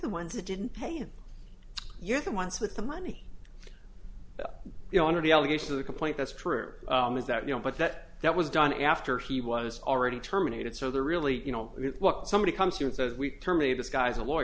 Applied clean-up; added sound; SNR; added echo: none; none; none; none.